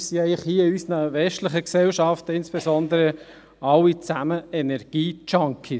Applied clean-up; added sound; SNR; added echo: none; none; none; none.